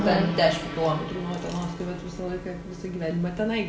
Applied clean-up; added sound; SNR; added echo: none; Gong; 11 dB; reverberation time 1.3 s.